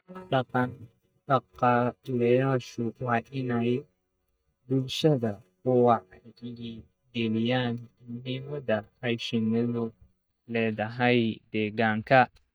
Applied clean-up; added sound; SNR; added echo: neural mask model DeepFilterNet 3.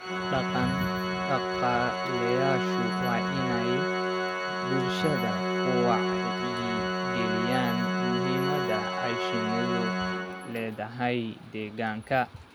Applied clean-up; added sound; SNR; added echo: none; Organ; -2 dB; none.